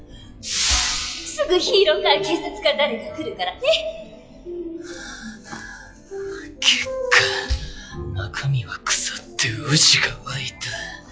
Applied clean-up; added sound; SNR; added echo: classical method log-MMSE.